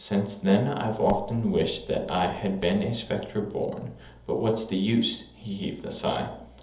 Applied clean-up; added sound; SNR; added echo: none; Crackle; 19 dB; reverberation time 0.7 s.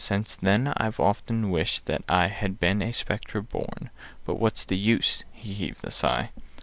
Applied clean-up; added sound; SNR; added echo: none; none; none; none.